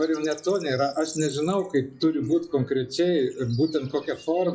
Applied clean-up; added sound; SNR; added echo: classical method log-MMSE.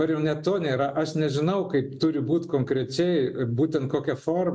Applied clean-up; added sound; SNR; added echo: none; none; none; none.